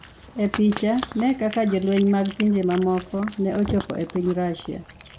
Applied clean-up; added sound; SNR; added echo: none; Cat; 13 dB; none.